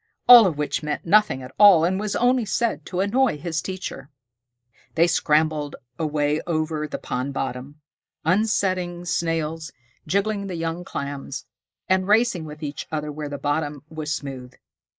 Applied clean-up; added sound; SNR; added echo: neural mask model Resemble Enhance denoiser.